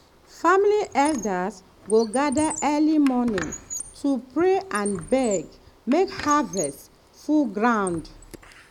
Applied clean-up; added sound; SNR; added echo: none; Squeak; 16 dB; none.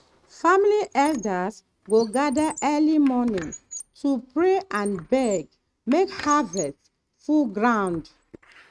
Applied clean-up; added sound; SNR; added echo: neural mask model RNNoise.